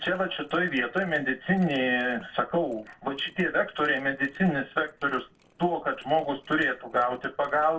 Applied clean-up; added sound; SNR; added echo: neural separator model SepFormer DNS4.